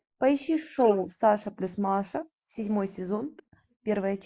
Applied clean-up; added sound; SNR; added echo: neural mask model Resemble Enhance denoiser.